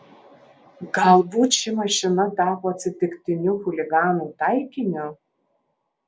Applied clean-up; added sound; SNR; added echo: none; none; none; none.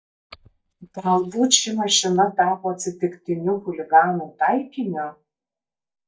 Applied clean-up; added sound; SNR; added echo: neural mask model DeepFilterNet 3.